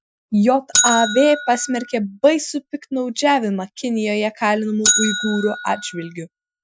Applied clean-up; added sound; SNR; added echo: classical method Wiener filter.